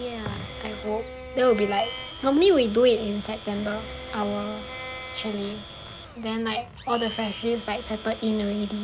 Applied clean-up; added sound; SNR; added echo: none; Bowed string instrument + Domestic sounds, home sounds; 12 dB; none.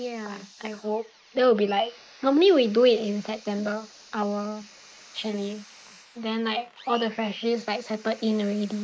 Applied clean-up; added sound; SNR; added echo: neural mask model Resemble Enhance denoiser.